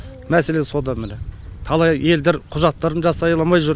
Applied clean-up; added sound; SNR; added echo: none; none; none; none.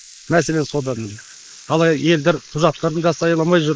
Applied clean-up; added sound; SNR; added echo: neural mask model Resemble Enhance denoiser.